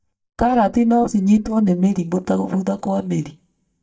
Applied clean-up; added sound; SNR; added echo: neural mask model DeepFilterNet 3.